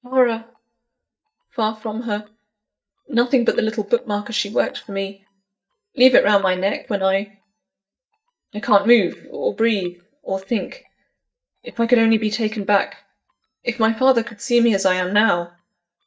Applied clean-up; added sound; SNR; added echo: neural mask model DeepFilterNet 3.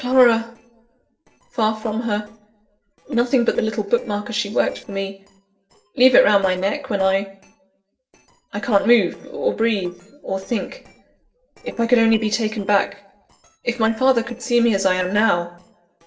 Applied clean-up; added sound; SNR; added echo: neural separator model SepFormer DNS4.